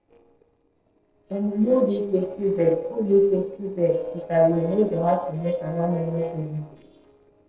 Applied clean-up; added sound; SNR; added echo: neural separator model SepFormer DNS4.